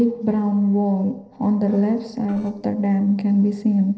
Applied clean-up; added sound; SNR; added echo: neural separator model SepFormer DNS4.